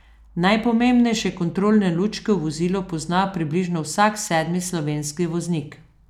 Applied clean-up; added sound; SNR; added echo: none; none; none; none.